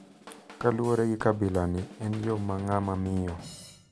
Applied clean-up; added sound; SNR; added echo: none; Drum / Drum kit; 17 dB; none.